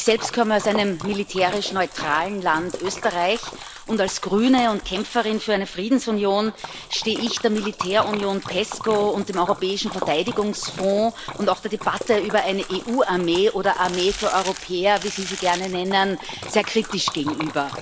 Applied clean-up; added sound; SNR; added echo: none; Crumpling, crinkling + Splash, splatter; 12 dB; none.